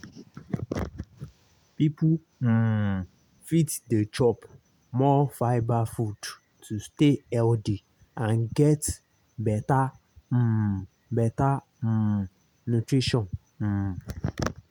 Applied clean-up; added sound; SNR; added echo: none; none; none; none.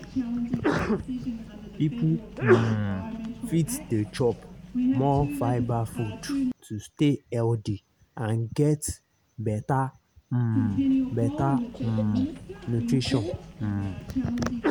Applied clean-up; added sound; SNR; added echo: none; Sneeze; 2 dB; none.